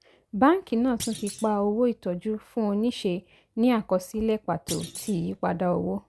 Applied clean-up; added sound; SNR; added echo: none; Thump, thud; 13 dB; none.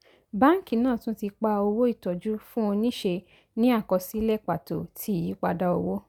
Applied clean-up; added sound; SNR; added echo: none; none; none; none.